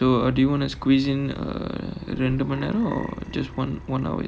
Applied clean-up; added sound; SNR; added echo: none; Burping, eructation; 17 dB; none.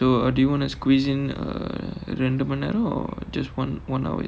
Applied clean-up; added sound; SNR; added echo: none; none; none; none.